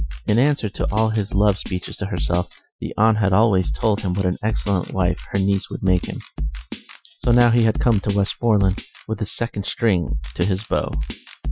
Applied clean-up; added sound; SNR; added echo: classical method Wiener filter.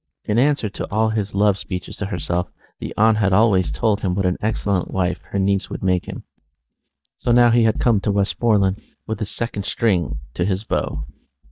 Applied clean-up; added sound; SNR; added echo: neural mask model DeepFilterNet 3.